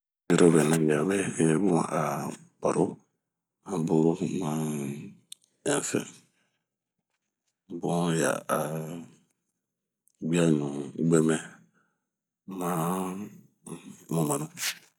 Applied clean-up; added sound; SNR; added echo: none; none; none; none.